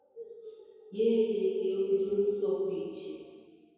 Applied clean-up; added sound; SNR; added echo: none; none; none; reverberation time 2.2 s.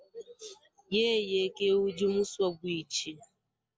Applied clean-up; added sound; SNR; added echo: none; none; none; none.